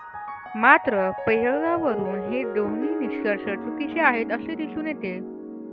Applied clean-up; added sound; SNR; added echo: none; Piano; 7 dB; none.